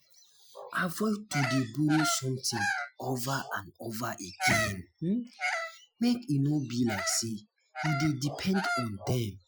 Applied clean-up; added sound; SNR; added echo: classical method Wiener filter.